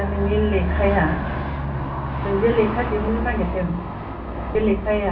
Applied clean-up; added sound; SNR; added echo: none; Aircraft; 2 dB; reverberation time 0.3 s.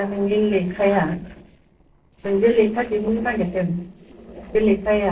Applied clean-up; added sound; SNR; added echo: neural separator model SepFormer DNS4.